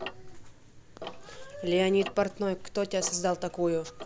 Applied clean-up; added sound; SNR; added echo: none; Tick-tock; 13 dB; none.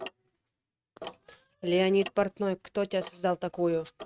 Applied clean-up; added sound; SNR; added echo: neural mask model RNNoise.